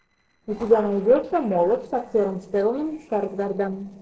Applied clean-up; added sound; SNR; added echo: neural separator model SepFormer DNS4.